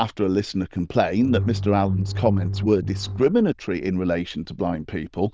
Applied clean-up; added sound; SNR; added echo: neural diffusion model UNIVERSE++.